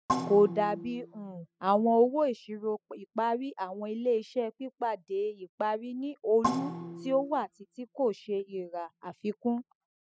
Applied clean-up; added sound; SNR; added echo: classical method spectral subtraction.